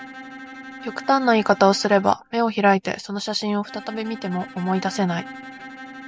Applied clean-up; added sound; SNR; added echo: none; Bowed string instrument; 17 dB; none.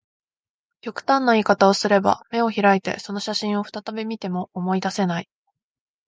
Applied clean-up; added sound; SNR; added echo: none; none; none; none.